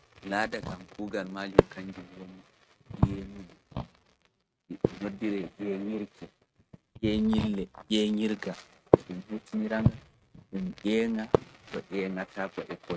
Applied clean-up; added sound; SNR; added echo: neural mask model RNNoise.